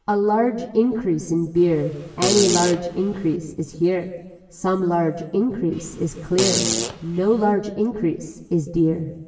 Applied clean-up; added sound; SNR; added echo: none; Fart; 5 dB; reverberation time 1.4 s.